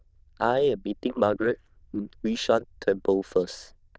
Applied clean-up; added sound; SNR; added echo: neural diffusion model UNIVERSE++.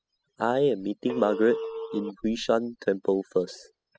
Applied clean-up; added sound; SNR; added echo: classical method spectral subtraction.